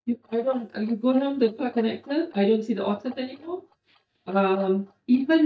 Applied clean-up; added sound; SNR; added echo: neural mask model DeepFilterNet 3.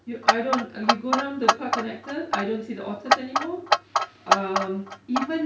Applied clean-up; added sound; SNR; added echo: none; Clock; -4 dB; none.